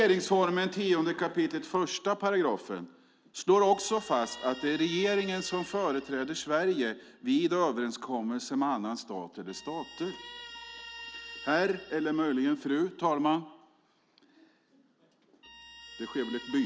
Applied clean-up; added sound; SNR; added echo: none; Guitar; 19 dB; none.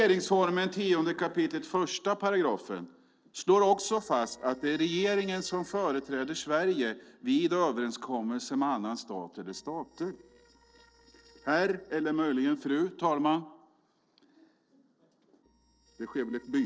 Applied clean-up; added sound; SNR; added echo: neural separator model SepFormer DNS4.